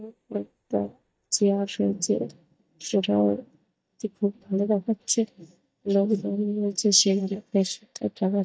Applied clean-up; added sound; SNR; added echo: neural mask model DeepFilterNet 3.